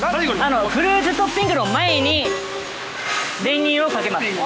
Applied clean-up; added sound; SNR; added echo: none; none; none; none.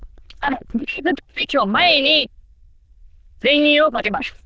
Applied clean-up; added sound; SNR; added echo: neural diffusion model UNIVERSE++.